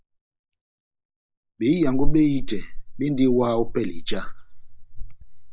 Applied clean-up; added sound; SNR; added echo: neural mask model DeepFilterNet 3.